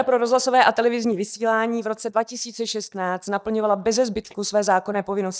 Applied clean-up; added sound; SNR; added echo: neural mask model DeepFilterNet 3.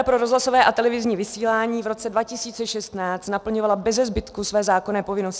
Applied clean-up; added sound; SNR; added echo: none; none; none; none.